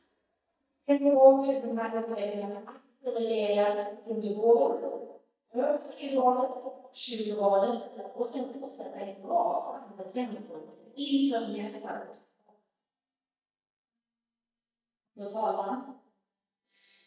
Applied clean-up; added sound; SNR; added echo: neural mask model DeepFilterNet 3.